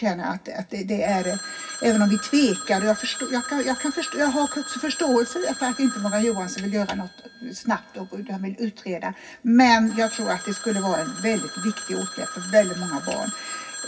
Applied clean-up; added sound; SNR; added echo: none; Telephone; 11 dB; reverberation time 0.4 s.